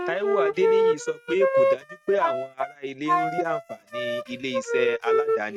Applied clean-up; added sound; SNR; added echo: neural mask model RNNoise.